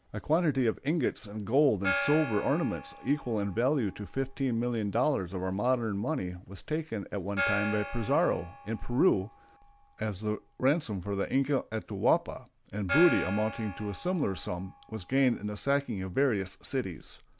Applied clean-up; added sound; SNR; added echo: none; Gong; 12 dB; none.